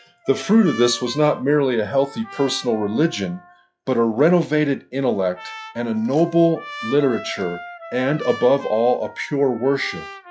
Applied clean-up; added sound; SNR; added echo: classical method log-MMSE.